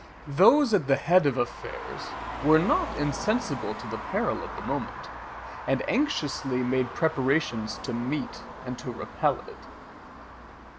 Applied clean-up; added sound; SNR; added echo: none; Traffic noise, roadway noise; 11 dB; none.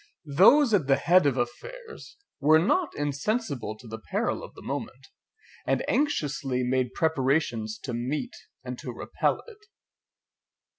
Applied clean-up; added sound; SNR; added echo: none; none; none; none.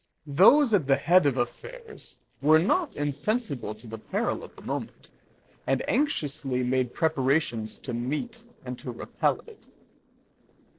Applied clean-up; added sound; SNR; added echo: neural separator model SepFormer DNS4.